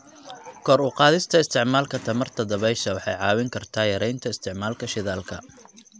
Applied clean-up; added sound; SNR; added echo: none; none; none; none.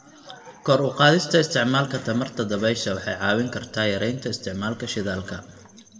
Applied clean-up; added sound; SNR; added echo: none; none; none; reverberation time 1.0 s.